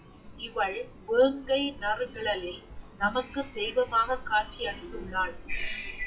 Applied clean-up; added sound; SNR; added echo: classical method WPE with log-MMSE.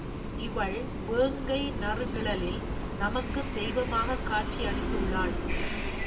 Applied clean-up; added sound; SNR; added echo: none; Train; -1 dB; reverberation time 0.6 s.